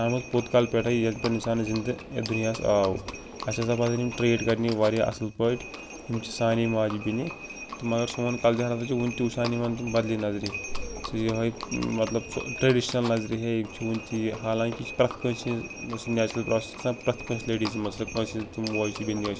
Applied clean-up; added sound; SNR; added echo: none; Livestock, farm animals, working animals; 11 dB; none.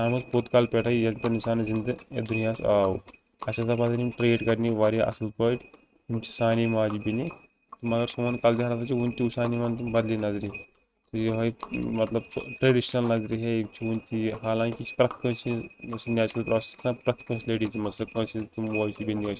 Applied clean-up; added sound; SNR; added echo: neural mask model RNNoise.